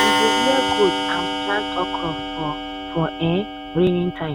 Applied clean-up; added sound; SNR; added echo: none; Clock; 0 dB; none.